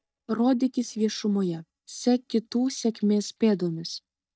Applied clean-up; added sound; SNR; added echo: neural mask model DeepFilterNet 3.